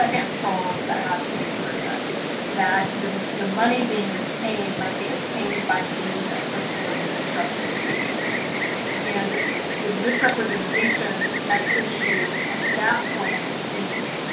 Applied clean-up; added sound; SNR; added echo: none; Insect; -3 dB; reverberation time 0.3 s.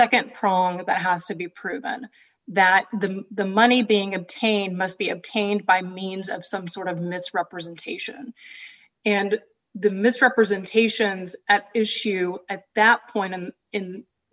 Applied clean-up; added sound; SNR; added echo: none; none; none; none.